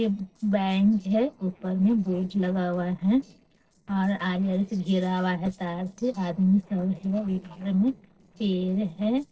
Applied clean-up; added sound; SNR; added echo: neural separator model SepFormer DNS4.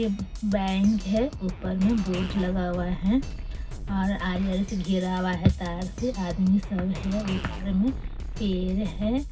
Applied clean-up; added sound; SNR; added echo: none; Drum kit; 8 dB; reverberation time 0.4 s.